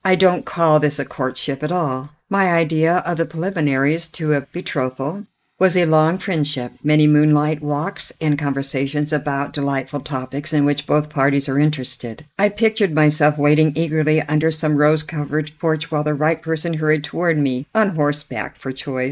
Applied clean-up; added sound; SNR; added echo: neural mask model Resemble Enhance denoiser.